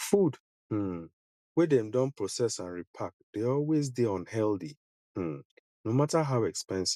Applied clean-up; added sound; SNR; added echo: none; none; none; none.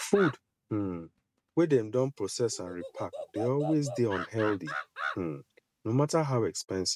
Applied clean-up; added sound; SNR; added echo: neural mask model RNNoise.